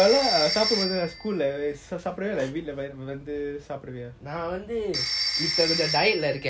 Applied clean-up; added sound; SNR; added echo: none; Telephone; 4 dB; none.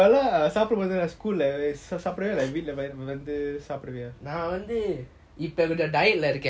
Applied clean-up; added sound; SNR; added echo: none; none; none; none.